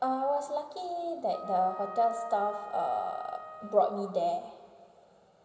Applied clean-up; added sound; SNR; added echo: none; Wind instrument, woodwind instrument; 13 dB; reverberation time 2.9 s.